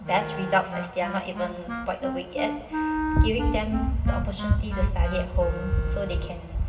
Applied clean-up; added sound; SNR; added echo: none; Wind instrument, woodwind instrument; 7 dB; reverberation time 1.8 s.